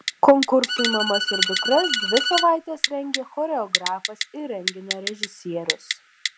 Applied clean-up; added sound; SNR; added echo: none; Typing + Bowed string instrument; 3 dB; none.